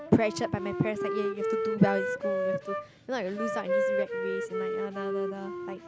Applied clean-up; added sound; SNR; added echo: none; Wind instrument, woodwind instrument; 0 dB; none.